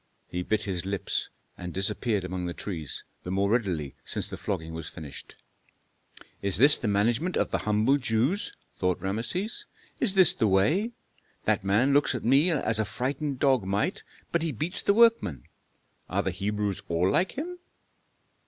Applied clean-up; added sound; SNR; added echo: none; none; none; none.